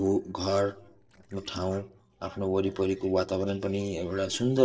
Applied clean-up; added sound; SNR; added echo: neural separator model SepFormer DNS4.